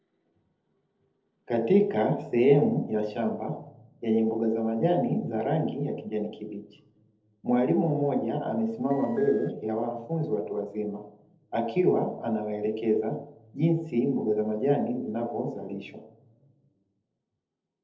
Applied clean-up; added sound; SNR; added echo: neural separator model SepFormer DNS4.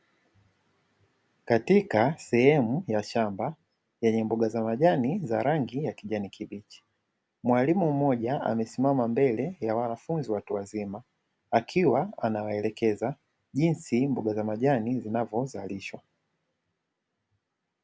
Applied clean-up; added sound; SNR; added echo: none; none; none; none.